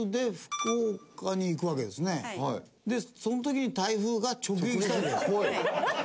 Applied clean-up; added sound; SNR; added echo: none; none; none; none.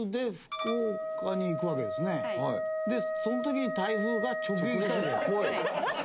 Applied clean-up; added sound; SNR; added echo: none; Wind instrument, woodwind instrument; 3 dB; none.